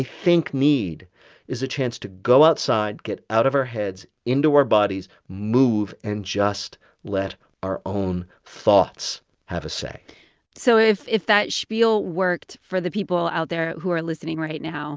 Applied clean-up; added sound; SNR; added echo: none; none; none; none.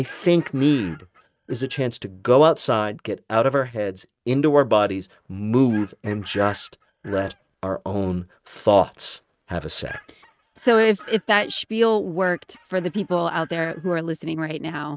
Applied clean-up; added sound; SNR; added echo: neural mask model RNNoise.